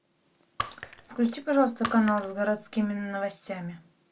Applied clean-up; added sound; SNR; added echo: none; Shatter; 11 dB; none.